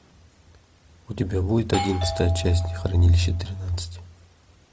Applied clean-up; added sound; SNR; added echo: none; Doorbell; 11 dB; none.